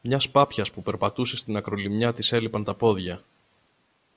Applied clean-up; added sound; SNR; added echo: none; none; none; none.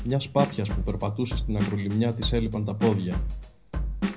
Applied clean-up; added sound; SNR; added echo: none; Drum kit; 3 dB; reverberation time 0.5 s.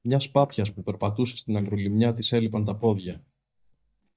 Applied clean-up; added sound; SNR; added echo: neural mask model DeepFilterNet 3.